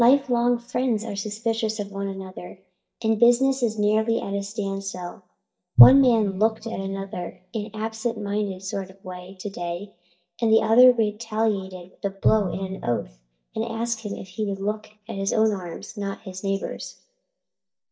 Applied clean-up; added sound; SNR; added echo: neural mask model DeepFilterNet 3.